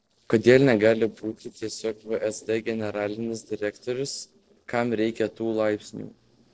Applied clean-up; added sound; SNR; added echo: neural separator model SepFormer DNS4.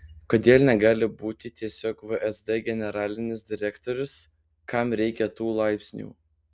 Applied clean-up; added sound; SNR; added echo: none; none; none; none.